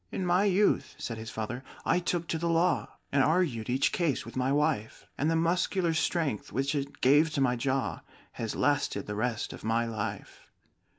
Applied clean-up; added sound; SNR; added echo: none; none; none; none.